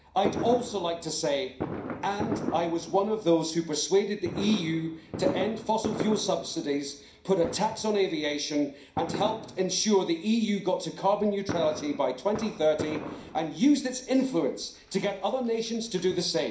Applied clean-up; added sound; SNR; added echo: none; Fireworks; 10 dB; reverberation time 0.5 s.